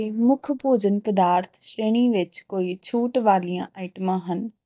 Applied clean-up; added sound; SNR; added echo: neural mask model DeepFilterNet 3.